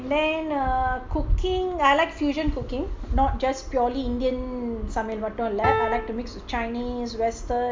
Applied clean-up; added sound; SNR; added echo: none; Piano; -1 dB; none.